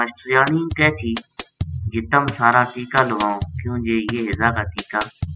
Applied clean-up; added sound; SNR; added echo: classical method spectral subtraction.